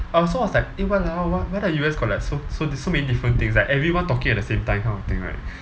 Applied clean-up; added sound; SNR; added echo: none; none; none; none.